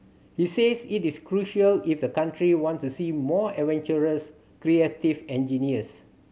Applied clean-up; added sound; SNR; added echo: none; none; none; none.